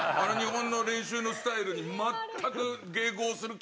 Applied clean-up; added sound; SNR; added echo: none; none; none; none.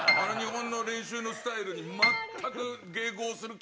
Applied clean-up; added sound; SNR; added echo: none; Piano; 0 dB; none.